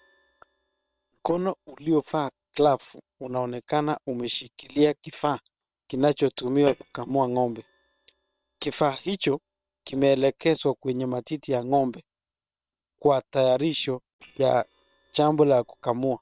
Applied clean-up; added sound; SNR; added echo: neural separator model SepFormer WHAM!.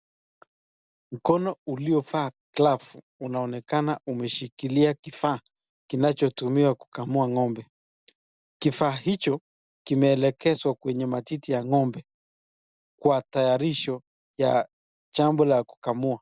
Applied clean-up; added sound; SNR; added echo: none; none; none; none.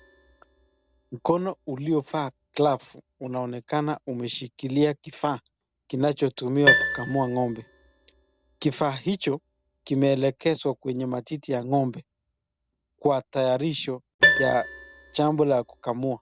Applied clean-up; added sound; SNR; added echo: none; Piano; 5 dB; none.